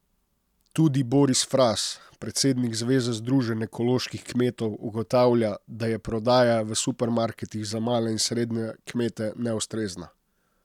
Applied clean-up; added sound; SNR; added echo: none; none; none; none.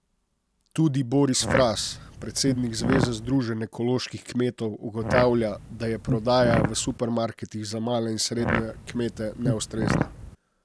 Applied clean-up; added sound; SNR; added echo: none; Fart; 3 dB; none.